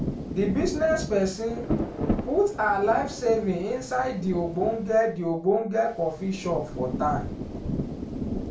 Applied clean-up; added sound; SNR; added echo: none; Rain; 6 dB; reverberation time 0.3 s.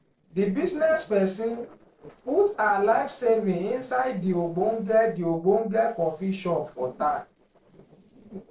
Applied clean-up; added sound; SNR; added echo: neural separator model SepFormer DNS4.